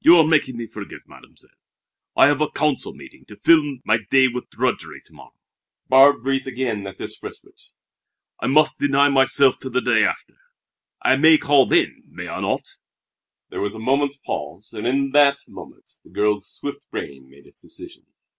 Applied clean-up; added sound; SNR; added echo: none; none; none; none.